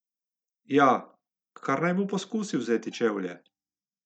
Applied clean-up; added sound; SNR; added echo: neural mask model DeepFilterNet 3.